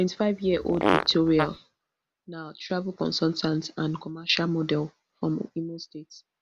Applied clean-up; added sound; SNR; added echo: none; Fart; 1 dB; none.